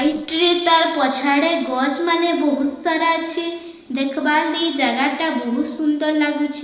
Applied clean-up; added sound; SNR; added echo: neural separator model SepFormer DNS4.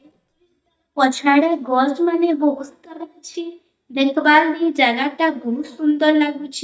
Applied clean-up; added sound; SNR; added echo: neural mask model DeepFilterNet 3.